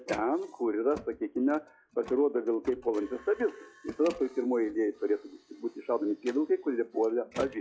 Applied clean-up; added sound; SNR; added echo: classical method log-MMSE.